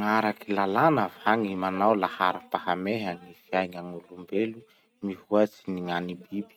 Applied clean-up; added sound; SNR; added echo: none; none; none; none.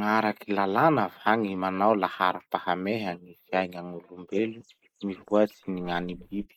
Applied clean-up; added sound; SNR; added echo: neural mask model Resemble Enhance denoiser.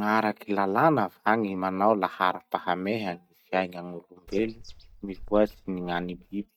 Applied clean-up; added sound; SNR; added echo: neural mask model DeepFilterNet 3.